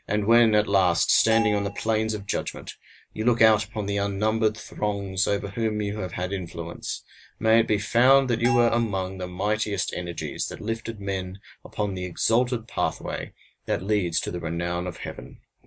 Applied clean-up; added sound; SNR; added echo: none; Bell; 11 dB; none.